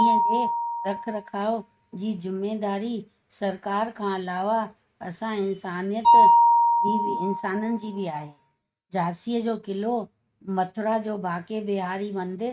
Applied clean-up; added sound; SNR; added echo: neural mask model RNNoise.